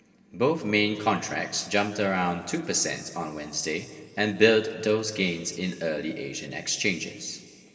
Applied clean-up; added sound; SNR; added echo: none; none; none; reverberation time 2.1 s.